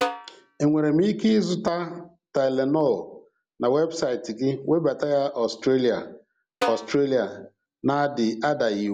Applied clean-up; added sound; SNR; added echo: none; Snare drum; 10 dB; none.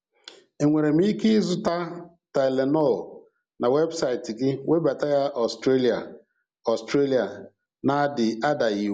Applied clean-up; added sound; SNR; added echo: none; none; none; none.